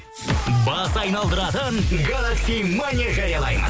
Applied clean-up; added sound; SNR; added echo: none; Keys jangling; 16 dB; none.